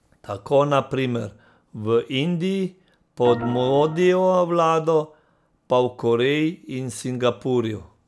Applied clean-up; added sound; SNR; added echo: none; Organ; 11 dB; none.